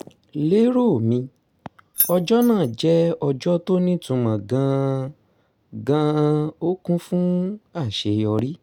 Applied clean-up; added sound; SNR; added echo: none; Keys jangling; 8 dB; none.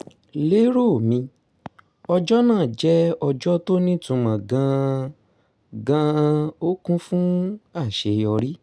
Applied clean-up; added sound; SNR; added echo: none; none; none; none.